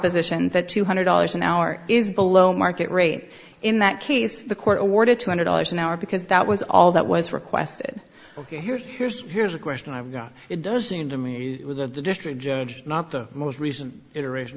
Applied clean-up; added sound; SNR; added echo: none; none; none; none.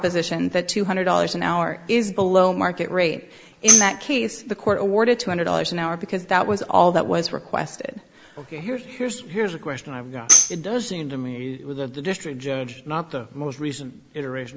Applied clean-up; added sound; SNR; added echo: none; Tambourine; -2 dB; none.